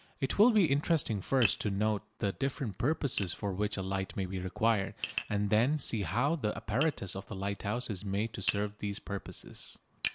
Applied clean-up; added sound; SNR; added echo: none; Tap; 14 dB; none.